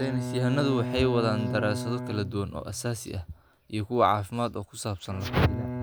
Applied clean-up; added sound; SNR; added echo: none; Bowed string instrument; 7 dB; none.